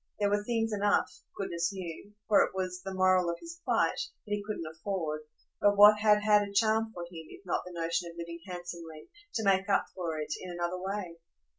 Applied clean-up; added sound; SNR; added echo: none; none; none; none.